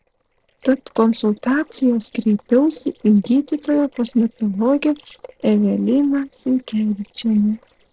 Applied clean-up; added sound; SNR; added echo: neural separator model SepFormer DNS4.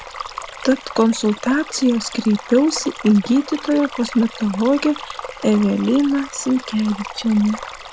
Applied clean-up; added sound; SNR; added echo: none; Stream; 14 dB; none.